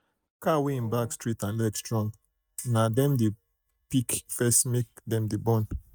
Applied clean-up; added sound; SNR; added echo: neural mask model DeepFilterNet 3.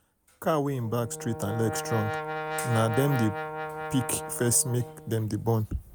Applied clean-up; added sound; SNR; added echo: none; Brass instrument; 7 dB; none.